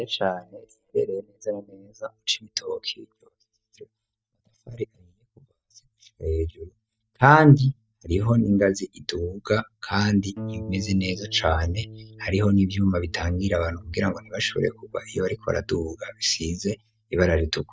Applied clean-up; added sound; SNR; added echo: neural mask model DeepFilterNet 3.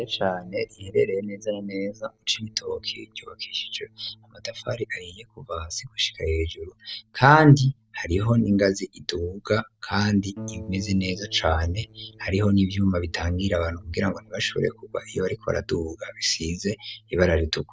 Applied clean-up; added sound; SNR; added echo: neural separator model SepFormer DNS4.